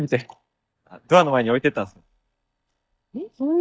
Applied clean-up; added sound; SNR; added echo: neural mask model DeepFilterNet 3.